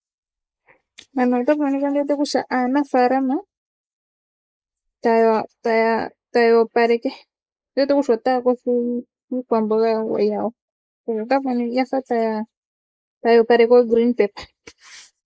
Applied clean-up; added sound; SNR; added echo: neural mask model Resemble Enhance denoiser.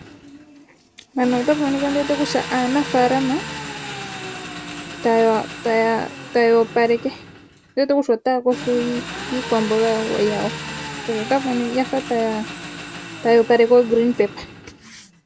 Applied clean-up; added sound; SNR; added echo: none; Engine; 12 dB; none.